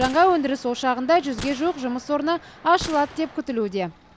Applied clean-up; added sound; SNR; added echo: none; Gunshot, gunfire; 18 dB; none.